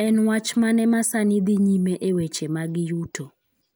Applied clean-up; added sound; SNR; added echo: none; none; none; none.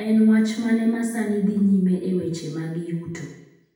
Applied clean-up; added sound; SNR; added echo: none; none; none; reverberation time 0.8 s.